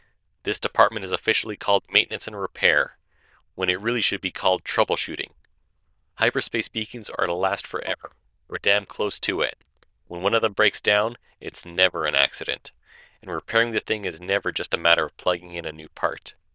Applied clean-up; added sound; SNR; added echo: neural diffusion model UNIVERSE++.